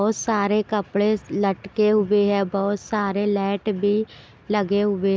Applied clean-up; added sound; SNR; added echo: none; none; none; none.